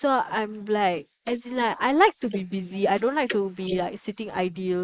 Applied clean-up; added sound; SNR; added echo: neural mask model Resemble Enhance denoiser.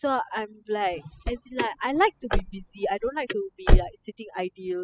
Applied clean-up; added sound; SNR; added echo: classical method spectral subtraction.